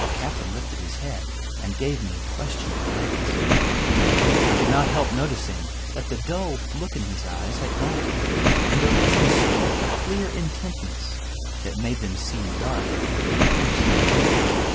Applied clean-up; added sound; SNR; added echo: none; Waves, surf; -2 dB; none.